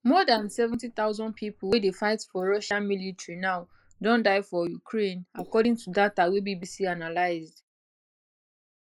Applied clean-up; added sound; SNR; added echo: neural mask model Resemble Enhance denoiser.